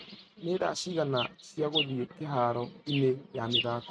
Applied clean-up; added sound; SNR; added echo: neural mask model RNNoise.